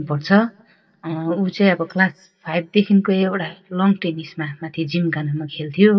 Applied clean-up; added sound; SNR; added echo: neural mask model DeepFilterNet 3.